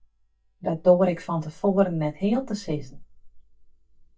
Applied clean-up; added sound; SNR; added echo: neural mask model DeepFilterNet 3.